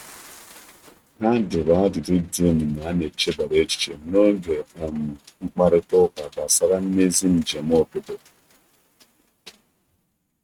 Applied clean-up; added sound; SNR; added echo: neural mask model RNNoise.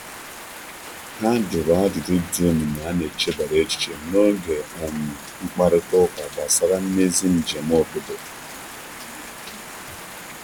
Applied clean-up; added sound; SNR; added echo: none; Rain; 15 dB; none.